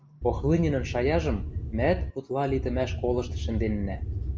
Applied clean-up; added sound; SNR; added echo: none; Wind; 3 dB; none.